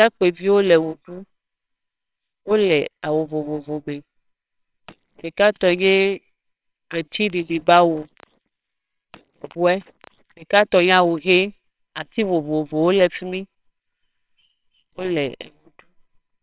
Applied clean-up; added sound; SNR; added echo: neural separator model SepFormer WHAMR!.